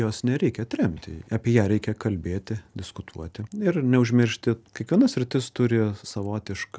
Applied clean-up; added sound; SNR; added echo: none; none; none; none.